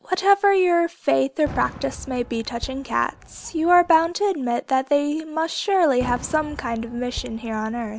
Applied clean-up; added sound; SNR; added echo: none; Fireworks; 18 dB; none.